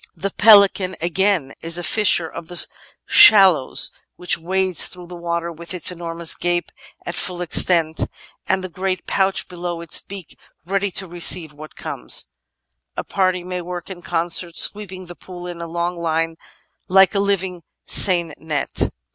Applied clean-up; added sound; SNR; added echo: none; none; none; none.